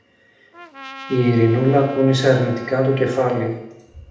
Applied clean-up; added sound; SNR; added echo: none; Trumpet; 18 dB; reverberation time 0.8 s.